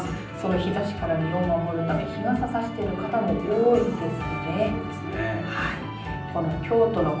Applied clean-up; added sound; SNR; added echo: none; none; none; reverberation time 0.6 s.